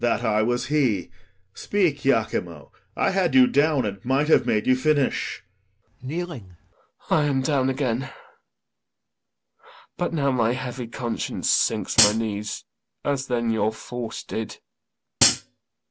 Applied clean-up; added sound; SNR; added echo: none; Hi-hat; -3 dB; none.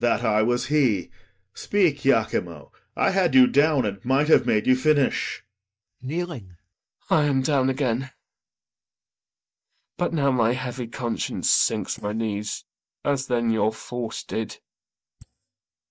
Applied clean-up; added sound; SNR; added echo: neural mask model DeepFilterNet 3.